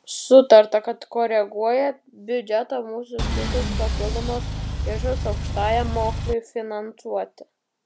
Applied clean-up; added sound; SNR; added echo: none; Engine; 3 dB; none.